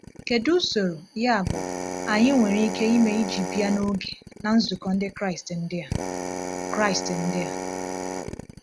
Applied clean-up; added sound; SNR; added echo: none; Drill; 7 dB; none.